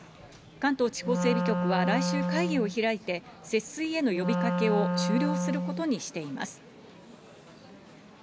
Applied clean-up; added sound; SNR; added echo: none; Wind instrument, woodwind instrument; -1 dB; none.